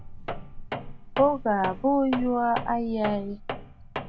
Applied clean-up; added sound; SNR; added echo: none; Tools + Buzz; 8 dB; none.